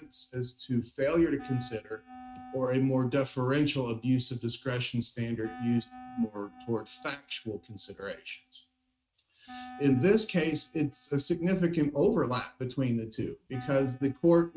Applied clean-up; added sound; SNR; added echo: neural mask model RNNoise.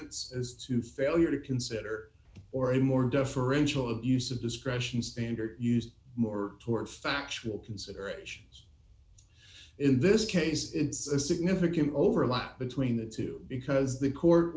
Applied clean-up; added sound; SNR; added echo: none; none; none; none.